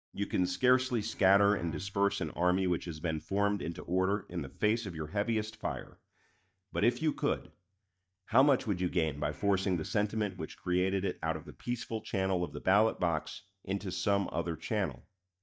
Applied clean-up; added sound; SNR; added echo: neural mask model DeepFilterNet 3.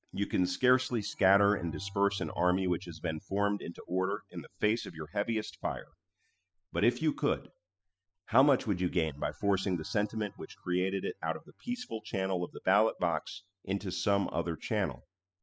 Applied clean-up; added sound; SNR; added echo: classical method spectral subtraction.